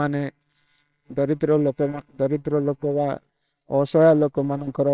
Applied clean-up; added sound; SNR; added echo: neural separator model SepFormer WHAMR!.